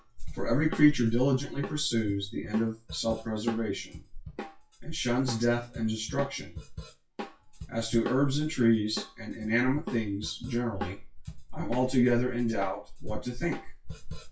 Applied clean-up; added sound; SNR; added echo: classical method WPE with log-MMSE.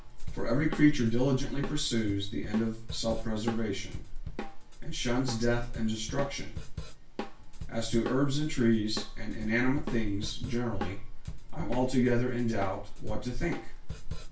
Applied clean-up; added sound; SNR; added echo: none; Drum kit; 14 dB; reverberation time 0.3 s.